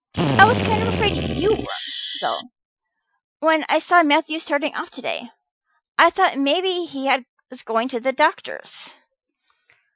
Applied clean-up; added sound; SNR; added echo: classical method Wiener filter.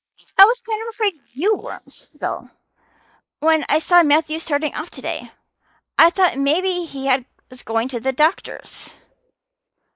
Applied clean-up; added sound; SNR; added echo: neural mask model Resemble Enhance denoiser.